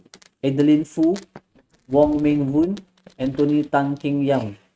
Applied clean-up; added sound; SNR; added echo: neural mask model RNNoise.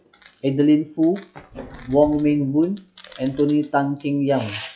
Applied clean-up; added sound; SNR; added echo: classical method log-MMSE.